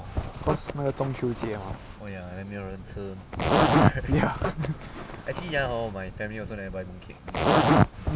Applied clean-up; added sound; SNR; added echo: none; Zipper (clothing); -4 dB; none.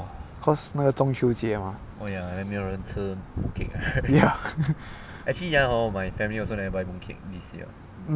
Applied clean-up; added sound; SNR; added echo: none; none; none; none.